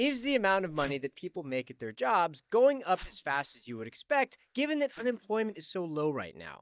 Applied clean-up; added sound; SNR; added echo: neural mask model DeepFilterNet 3.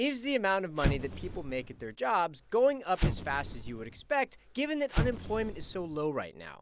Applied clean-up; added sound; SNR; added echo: none; Explosion; 4 dB; none.